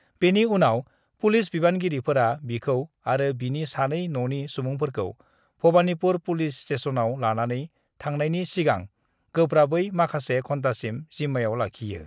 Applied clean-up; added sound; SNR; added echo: none; none; none; none.